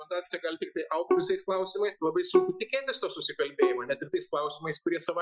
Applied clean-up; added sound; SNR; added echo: classical method Wiener filter.